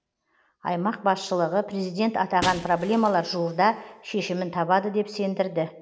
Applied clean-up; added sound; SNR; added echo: none; Shatter; 18 dB; none.